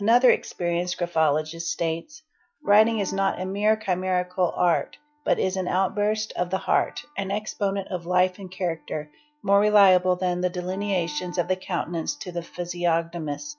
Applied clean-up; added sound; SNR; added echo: classical method log-MMSE.